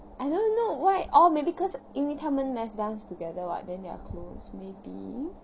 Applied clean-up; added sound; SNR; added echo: none; none; none; none.